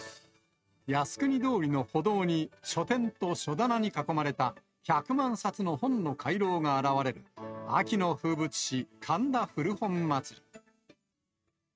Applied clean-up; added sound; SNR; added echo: neural mask model RNNoise.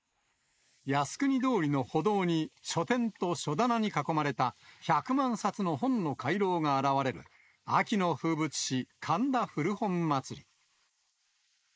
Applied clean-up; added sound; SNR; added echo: neural mask model Resemble Enhance denoiser.